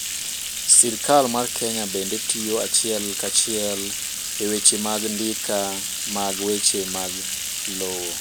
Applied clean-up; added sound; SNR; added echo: none; Bathtub (filling or washing); 5 dB; none.